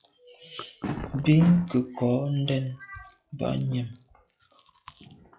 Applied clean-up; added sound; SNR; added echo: classical method log-MMSE.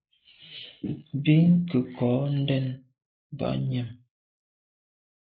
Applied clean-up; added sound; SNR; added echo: neural mask model Resemble Enhance denoiser.